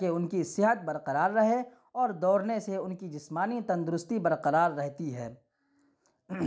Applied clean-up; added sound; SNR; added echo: none; none; none; none.